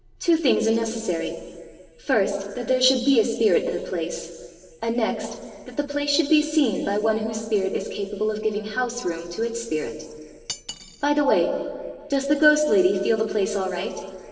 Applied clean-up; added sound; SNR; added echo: none; Cutlery, silverware; 17 dB; reverberation time 2.0 s.